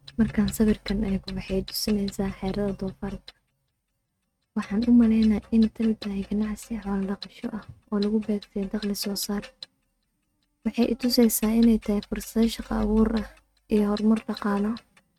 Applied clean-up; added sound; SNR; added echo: neural mask model RNNoise.